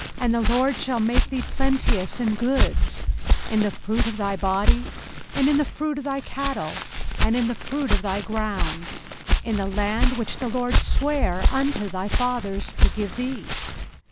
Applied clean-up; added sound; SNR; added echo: none; Walk, footsteps; -2 dB; none.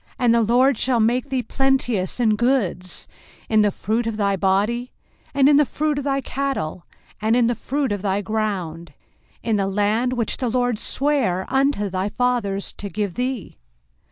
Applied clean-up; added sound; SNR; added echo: none; none; none; none.